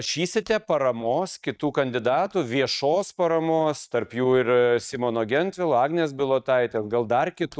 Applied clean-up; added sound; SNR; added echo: neural mask model DeepFilterNet 3.